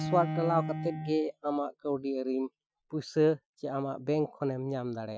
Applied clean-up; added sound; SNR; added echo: classical method Wiener filter.